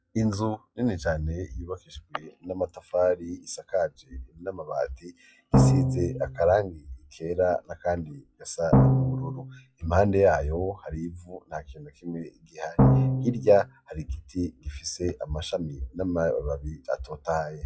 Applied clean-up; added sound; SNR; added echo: classical method log-MMSE.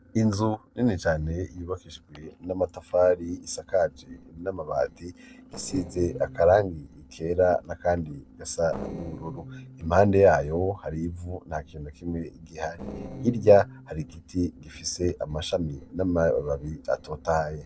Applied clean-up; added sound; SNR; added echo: neural separator model SepFormer DNS4.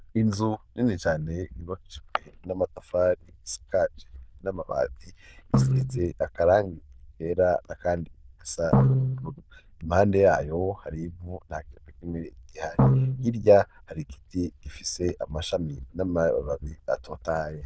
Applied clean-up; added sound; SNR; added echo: neural diffusion model UNIVERSE++.